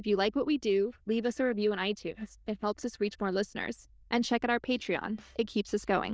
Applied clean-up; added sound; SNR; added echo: neural diffusion model UNIVERSE++.